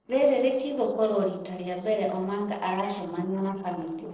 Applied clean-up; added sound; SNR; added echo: neural separator model SepFormer DNS4.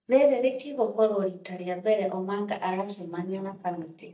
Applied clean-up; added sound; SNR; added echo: neural mask model DeepFilterNet 3.